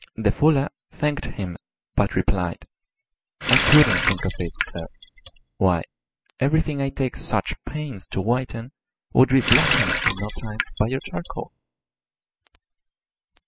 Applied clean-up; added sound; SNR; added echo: classical method spectral subtraction.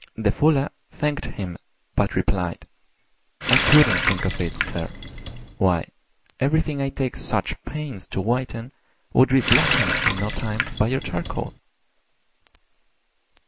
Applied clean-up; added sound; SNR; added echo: none; Water tap, faucet; 0 dB; none.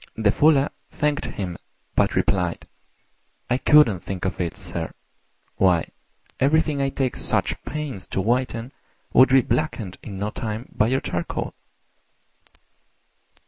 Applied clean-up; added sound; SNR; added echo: none; none; none; none.